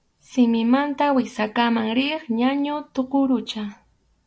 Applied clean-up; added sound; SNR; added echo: none; none; none; none.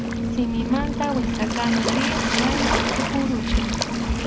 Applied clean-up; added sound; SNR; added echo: none; Waves, surf; -4 dB; none.